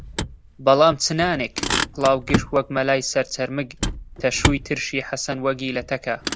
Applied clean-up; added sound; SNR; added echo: none; Motor vehicle (road); 6 dB; none.